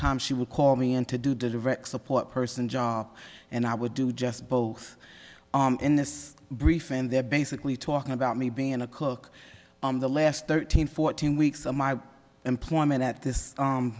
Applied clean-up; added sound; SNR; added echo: none; none; none; none.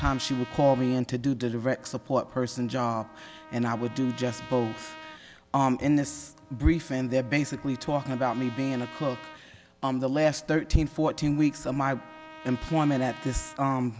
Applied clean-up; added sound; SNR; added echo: none; Trumpet; 19 dB; none.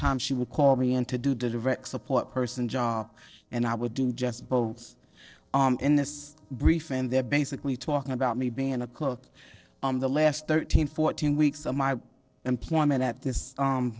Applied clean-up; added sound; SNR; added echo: neural separator model SepFormer DNS4.